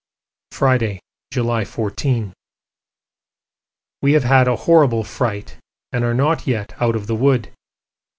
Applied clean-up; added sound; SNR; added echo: none; none; none; none.